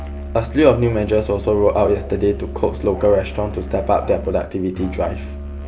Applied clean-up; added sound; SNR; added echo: none; Musical instrument; 10 dB; none.